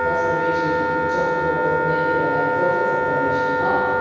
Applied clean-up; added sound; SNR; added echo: none; Wind instrument, woodwind instrument; -4 dB; reverberation time 2.2 s.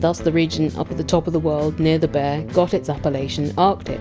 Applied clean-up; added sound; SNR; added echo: none; none; none; none.